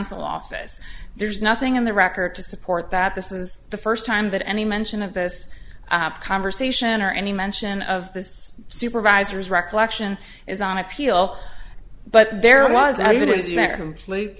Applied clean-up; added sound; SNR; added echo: none; none; none; none.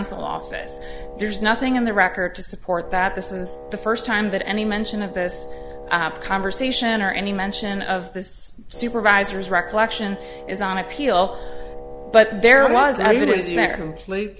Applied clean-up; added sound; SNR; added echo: none; Wind instrument, woodwind instrument; 16 dB; none.